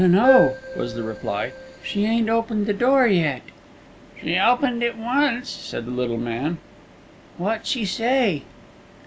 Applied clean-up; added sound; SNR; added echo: none; Keyboard (musical); 2 dB; none.